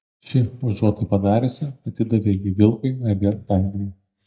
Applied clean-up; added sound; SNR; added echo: neural mask model DeepFilterNet 3.